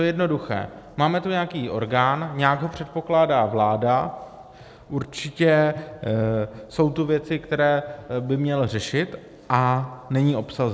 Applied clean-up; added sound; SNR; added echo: none; none; none; none.